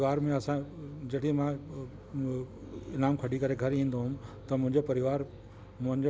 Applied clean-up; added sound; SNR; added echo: none; none; none; none.